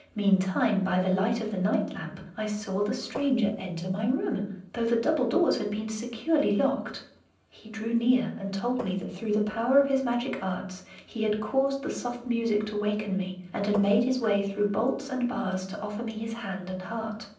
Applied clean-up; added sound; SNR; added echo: neural separator model SepFormer DNS4.